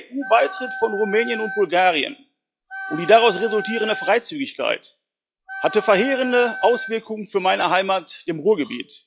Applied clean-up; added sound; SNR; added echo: classical method log-MMSE.